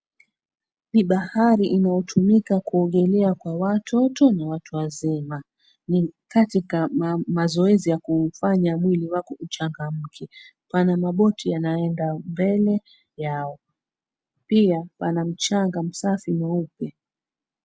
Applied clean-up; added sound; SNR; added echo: none; none; none; none.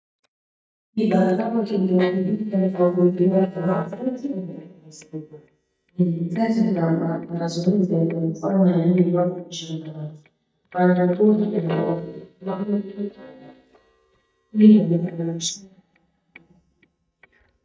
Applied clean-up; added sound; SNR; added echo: neural mask model DeepFilterNet 3.